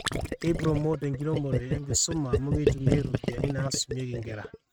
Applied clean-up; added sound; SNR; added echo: neural mask model RNNoise.